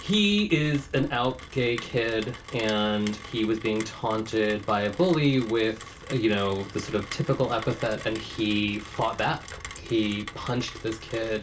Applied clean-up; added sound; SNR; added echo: none; Rain; 15 dB; reverberation time 0.2 s.